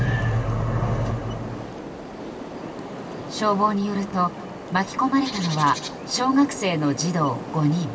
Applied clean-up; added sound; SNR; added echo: none; Bird; 11 dB; reverberation time 2.2 s.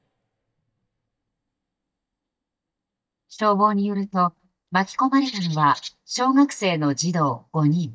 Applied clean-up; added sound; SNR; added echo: neural mask model DeepFilterNet 3.